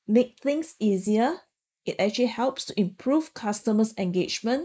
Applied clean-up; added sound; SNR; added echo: neural mask model Resemble Enhance denoiser.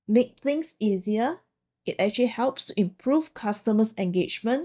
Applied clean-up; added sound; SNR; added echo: neural mask model DeepFilterNet 3.